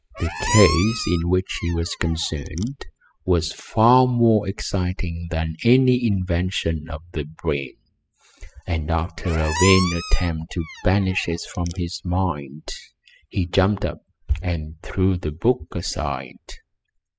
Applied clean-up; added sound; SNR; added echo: classical method spectral subtraction.